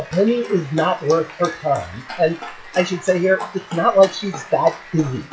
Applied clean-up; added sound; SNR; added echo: classical method WPE with log-MMSE.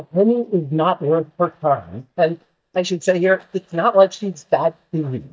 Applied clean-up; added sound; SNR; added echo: neural mask model DeepFilterNet 3.